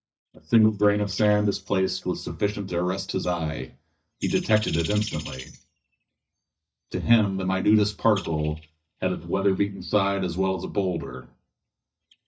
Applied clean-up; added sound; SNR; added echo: neural mask model DeepFilterNet 3.